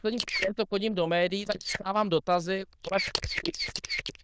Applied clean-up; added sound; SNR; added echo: neural diffusion model UNIVERSE++.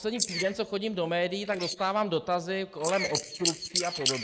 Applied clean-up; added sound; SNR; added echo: neural mask model Resemble Enhance denoiser.